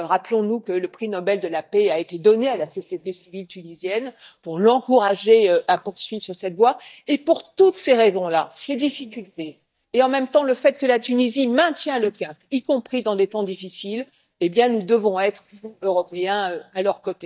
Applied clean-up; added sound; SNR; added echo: neural mask model DeepFilterNet 3.